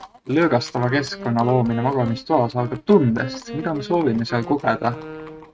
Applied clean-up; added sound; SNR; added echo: neural mask model RNNoise.